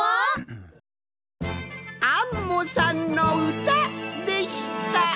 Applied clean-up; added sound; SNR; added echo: none; Cough; 13 dB; none.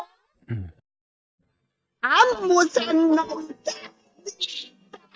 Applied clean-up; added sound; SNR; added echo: neural mask model DeepFilterNet 3.